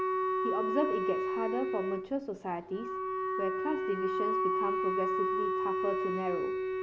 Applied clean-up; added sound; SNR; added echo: none; Wind instrument, woodwind instrument; -4 dB; none.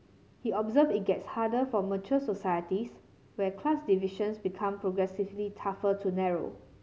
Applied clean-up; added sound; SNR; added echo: none; none; none; none.